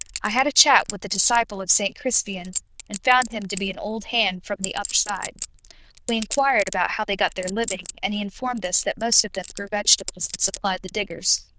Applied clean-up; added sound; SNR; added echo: neural diffusion model UNIVERSE++.